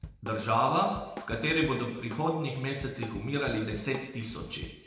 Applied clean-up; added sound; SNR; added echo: none; Drum kit; 14 dB; reverberation time 1.1 s.